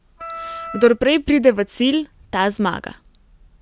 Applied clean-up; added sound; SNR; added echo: none; Wind instrument, woodwind instrument; 14 dB; none.